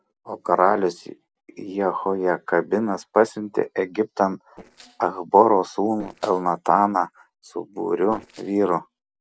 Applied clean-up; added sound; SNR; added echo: neural separator model SepFormer DNS4.